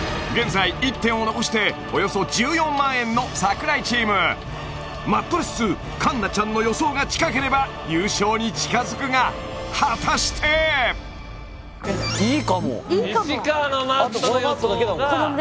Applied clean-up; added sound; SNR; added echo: none; Bicycle; 19 dB; none.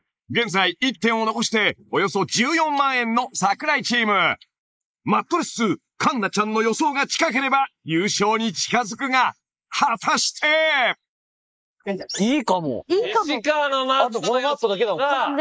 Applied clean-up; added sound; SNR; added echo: neural mask model Resemble Enhance denoiser.